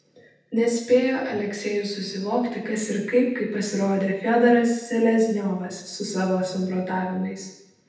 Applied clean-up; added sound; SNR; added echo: none; none; none; reverberation time 0.8 s.